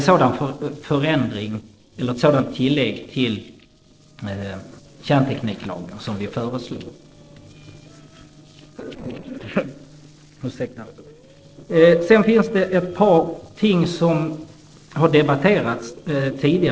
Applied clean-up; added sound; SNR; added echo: neural separator model SepFormer DNS4.